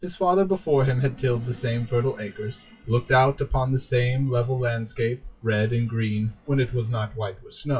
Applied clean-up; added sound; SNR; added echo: classical method WPE with log-MMSE.